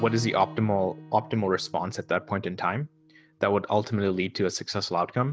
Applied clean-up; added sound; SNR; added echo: none; Acoustic guitar / Strum; 20 dB; none.